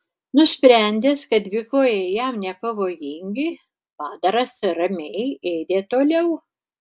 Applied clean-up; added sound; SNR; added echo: none; none; none; none.